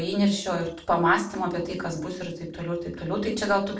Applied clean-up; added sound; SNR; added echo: none; none; none; reverberation time 0.4 s.